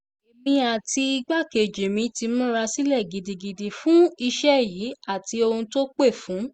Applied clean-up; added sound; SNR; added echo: none; none; none; none.